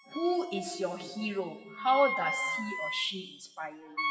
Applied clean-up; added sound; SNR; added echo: classical method WPE with log-MMSE.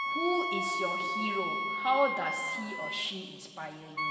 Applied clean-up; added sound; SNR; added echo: none; Wind instrument, woodwind instrument; 0 dB; reverberation time 2.6 s.